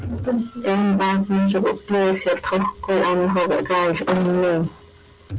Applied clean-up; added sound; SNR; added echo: none; Car; 14 dB; none.